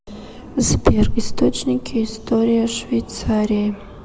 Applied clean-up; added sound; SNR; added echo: none; none; none; none.